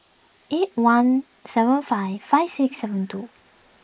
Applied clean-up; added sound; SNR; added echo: neural mask model Resemble Enhance denoiser.